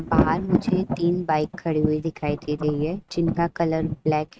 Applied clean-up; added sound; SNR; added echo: neural mask model RNNoise.